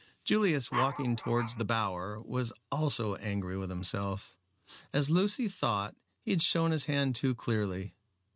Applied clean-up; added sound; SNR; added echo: neural mask model RNNoise.